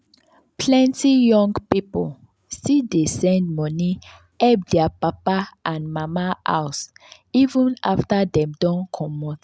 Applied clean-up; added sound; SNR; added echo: none; none; none; none.